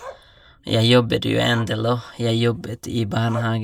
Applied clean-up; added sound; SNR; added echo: neural mask model Resemble Enhance denoiser.